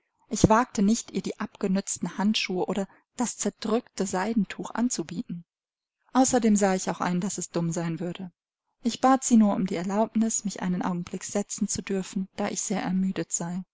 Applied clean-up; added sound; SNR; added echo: none; none; none; none.